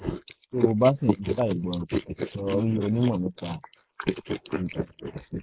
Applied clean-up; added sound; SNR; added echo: neural mask model Resemble Enhance denoiser.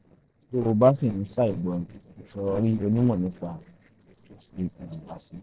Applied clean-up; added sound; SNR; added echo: neural separator model SepFormer DNS4.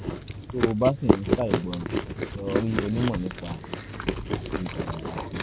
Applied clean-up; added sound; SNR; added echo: none; Chewing, mastication; -2 dB; none.